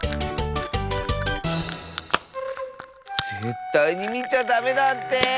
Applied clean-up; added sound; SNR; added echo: none; Telephone + Crushing; 10 dB; none.